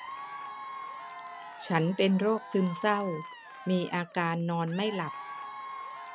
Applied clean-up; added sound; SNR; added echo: none; Applause / Crowd / Cheering; 11 dB; none.